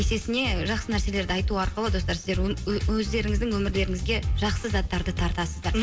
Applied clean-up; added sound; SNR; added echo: none; none; none; reverberation time 0.5 s.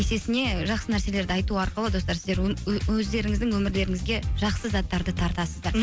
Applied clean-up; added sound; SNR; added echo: none; none; none; none.